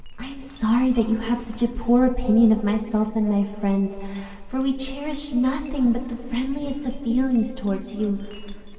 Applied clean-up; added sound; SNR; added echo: none; Chink, clink; 19 dB; reverberation time 2.7 s.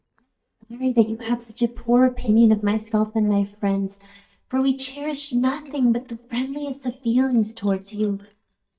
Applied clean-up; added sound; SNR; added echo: neural mask model DeepFilterNet 3.